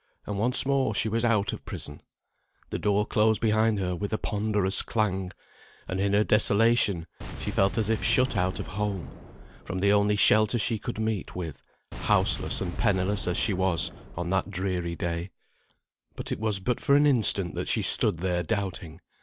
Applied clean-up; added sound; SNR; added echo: none; Boom; 12 dB; none.